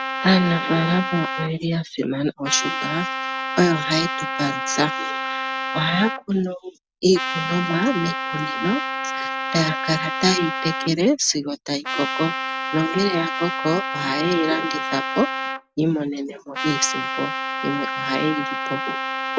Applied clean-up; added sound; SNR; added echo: none; Trumpet; 4 dB; none.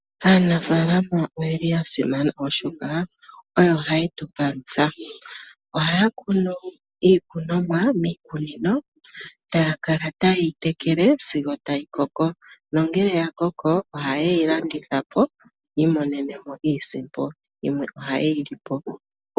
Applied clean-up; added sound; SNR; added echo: none; none; none; none.